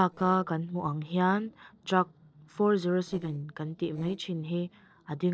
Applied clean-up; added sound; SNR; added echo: neural separator model SepFormer DNS4.